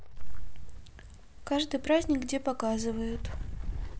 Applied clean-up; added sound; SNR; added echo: none; Wind; 11 dB; none.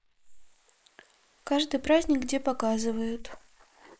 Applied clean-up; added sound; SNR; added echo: neural mask model Resemble Enhance denoiser.